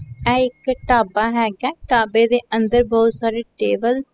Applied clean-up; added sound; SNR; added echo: classical method spectral subtraction.